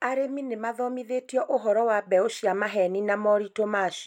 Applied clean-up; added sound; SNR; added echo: none; none; none; none.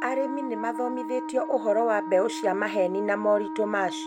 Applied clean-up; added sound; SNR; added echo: none; Wind instrument, woodwind instrument; 8 dB; none.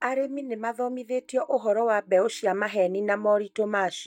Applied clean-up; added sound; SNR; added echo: neural mask model DeepFilterNet 3.